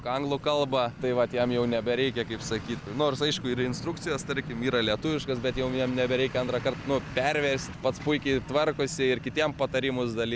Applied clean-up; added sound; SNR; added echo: none; none; none; none.